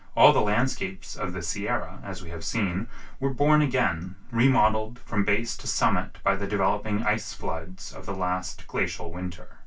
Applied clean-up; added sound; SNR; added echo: none; none; none; reverberation time 0.1 s.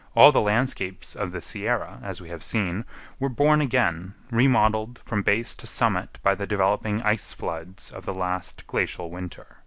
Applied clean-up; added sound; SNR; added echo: none; none; none; none.